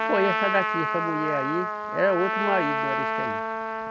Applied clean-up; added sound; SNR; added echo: none; Trumpet; -1 dB; none.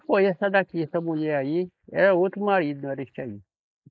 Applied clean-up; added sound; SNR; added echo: neural mask model Resemble Enhance denoiser.